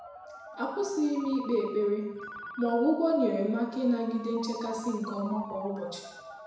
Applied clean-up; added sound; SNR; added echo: none; Ringtone; 15 dB; reverberation time 1.0 s.